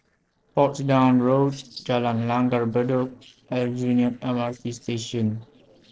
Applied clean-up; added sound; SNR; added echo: neural separator model SepFormer DNS4.